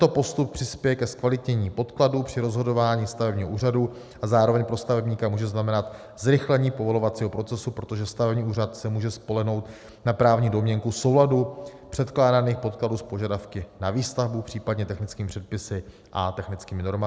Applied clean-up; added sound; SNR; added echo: none; none; none; none.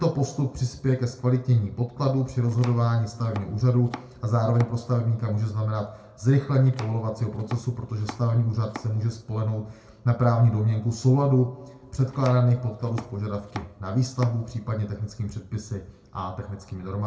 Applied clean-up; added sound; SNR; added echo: none; Domestic sounds, home sounds; 19 dB; reverberation time 0.3 s.